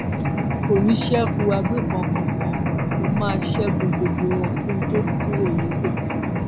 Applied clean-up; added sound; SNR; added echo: none; Mechanisms; -3 dB; none.